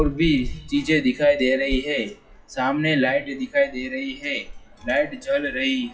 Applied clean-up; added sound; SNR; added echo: classical method WPE with log-MMSE.